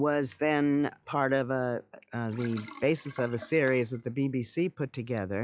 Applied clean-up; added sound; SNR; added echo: classical method log-MMSE.